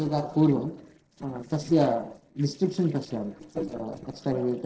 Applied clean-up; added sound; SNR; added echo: neural separator model SepFormer DNS4.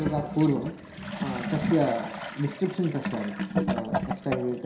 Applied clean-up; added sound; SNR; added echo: none; Toilet flush / Gurgling; 4 dB; reverberation time 0.7 s.